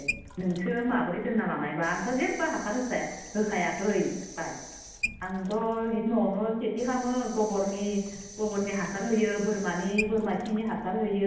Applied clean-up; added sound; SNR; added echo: none; Sink (filling or washing) / Water tap, faucet; 13 dB; reverberation time 0.9 s.